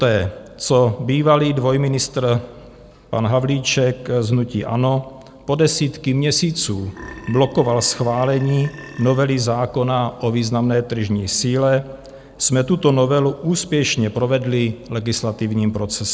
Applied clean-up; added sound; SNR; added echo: none; Burping, eructation; 19 dB; none.